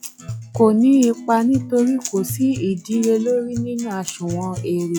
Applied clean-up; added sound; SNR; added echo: classical method log-MMSE.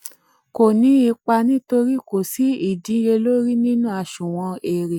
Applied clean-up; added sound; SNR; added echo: none; none; none; none.